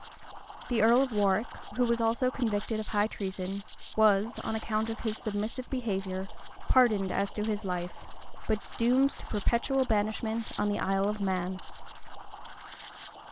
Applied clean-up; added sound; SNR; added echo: none; Liquid; 15 dB; none.